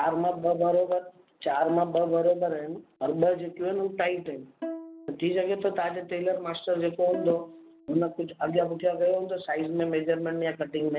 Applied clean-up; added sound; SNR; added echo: none; Bowed string instrument; 15 dB; none.